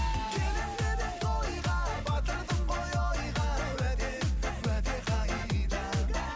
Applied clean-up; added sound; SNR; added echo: none; none; none; none.